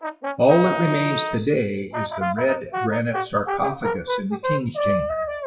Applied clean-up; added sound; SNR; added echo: classical method WPE with log-MMSE.